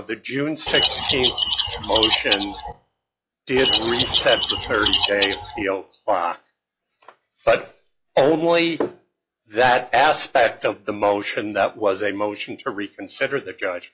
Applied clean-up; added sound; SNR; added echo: classical method log-MMSE.